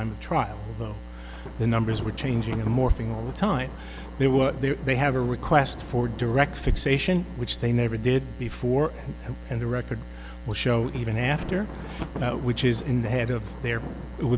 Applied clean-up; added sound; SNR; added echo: none; Thunder; 15 dB; none.